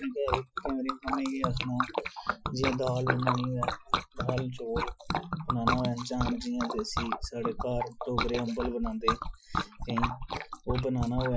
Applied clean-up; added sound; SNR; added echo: classical method Wiener filter.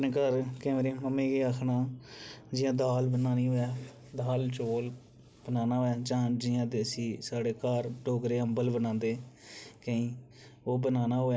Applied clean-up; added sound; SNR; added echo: none; none; none; none.